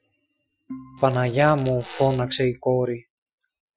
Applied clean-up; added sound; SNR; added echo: classical method Wiener filter.